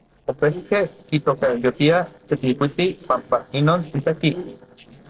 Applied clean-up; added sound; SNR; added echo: neural separator model SepFormer DNS4.